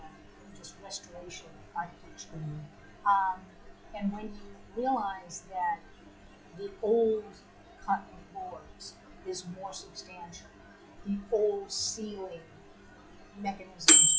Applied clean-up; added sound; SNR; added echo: classical method log-MMSE.